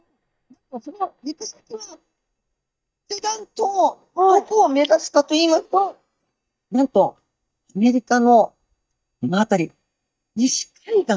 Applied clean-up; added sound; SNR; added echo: neural mask model DeepFilterNet 3.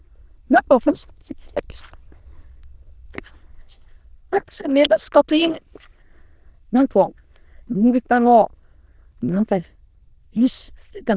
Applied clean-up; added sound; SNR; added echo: neural diffusion model UNIVERSE++.